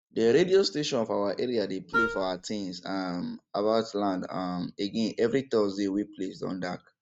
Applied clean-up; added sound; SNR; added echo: neural mask model RNNoise.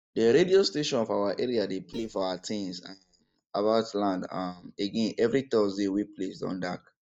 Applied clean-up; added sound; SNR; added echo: neural mask model DeepFilterNet 3.